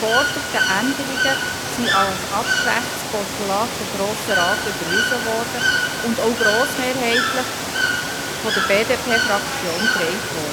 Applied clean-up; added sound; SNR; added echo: none; Water / Bird; -2 dB; none.